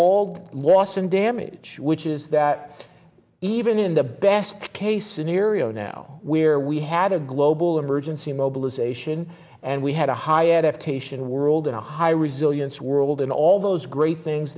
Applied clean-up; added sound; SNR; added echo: none; none; none; none.